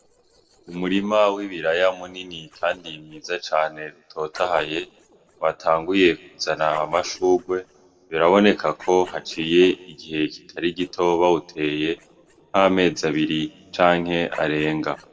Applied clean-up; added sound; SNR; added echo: neural separator model SepFormer DNS4.